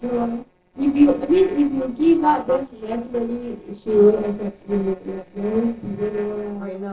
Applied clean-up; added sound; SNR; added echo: neural separator model SepFormer DNS4.